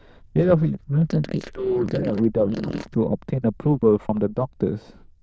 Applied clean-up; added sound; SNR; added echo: neural diffusion model UNIVERSE++.